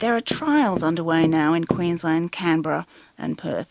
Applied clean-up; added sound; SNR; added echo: none; Tap; 11 dB; none.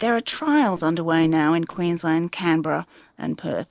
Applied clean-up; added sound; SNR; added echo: neural separator model SepFormer DNS4.